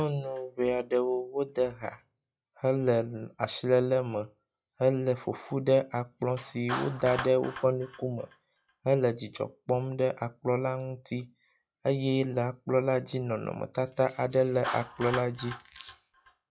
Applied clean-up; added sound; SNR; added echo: classical method log-MMSE.